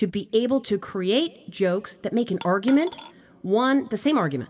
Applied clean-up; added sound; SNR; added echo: none; Coin (dropping); 15 dB; reverberation time 0.3 s.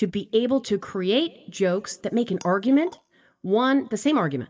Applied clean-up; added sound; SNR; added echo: neural mask model DeepFilterNet 3.